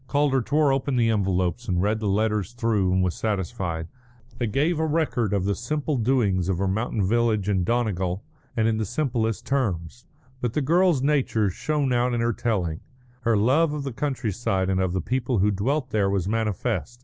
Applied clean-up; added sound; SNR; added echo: none; none; none; none.